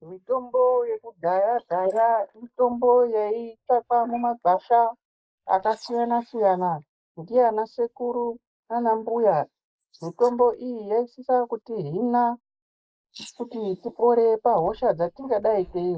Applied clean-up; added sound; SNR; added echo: neural mask model Resemble Enhance denoiser.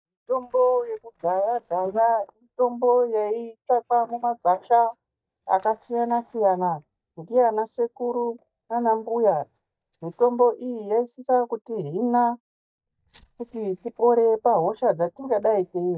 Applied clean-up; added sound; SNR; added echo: neural mask model DeepFilterNet 3.